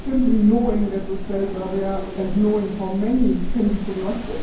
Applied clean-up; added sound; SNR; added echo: none; Wind; 5 dB; reverberation time 0.9 s.